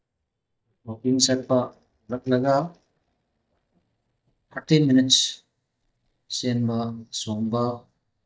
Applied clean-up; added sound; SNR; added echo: neural mask model DeepFilterNet 3.